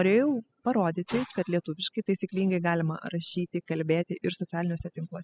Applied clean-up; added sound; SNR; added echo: classical method spectral subtraction.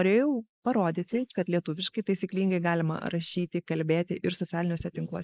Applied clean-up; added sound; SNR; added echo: neural mask model Resemble Enhance denoiser.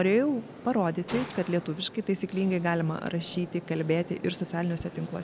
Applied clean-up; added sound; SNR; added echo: none; Gunshot, gunfire; 16 dB; none.